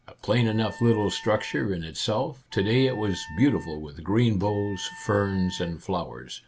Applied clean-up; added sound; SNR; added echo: none; Wind instrument, woodwind instrument; 19 dB; none.